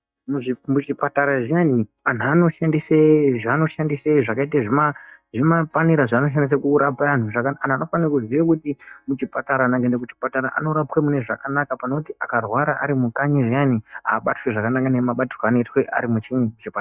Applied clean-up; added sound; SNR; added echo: neural mask model DeepFilterNet 3.